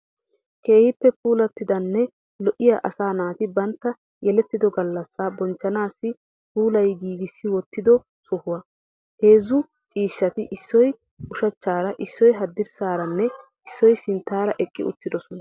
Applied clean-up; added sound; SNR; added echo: none; none; none; none.